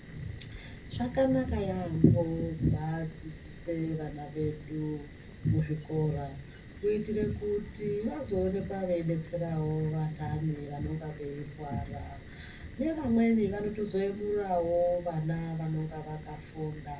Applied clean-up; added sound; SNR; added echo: none; Fire; 16 dB; reverberation time 0.4 s.